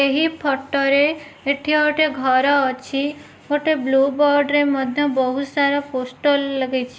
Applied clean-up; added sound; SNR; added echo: none; none; none; none.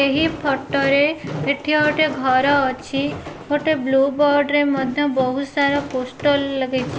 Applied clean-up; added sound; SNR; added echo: none; Walk, footsteps; 12 dB; none.